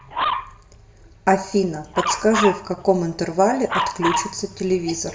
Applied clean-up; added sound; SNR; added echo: none; Dog; 6 dB; reverberation time 0.5 s.